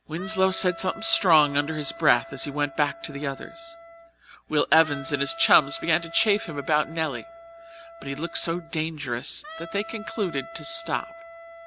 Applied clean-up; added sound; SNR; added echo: none; Wind instrument, woodwind instrument; 15 dB; none.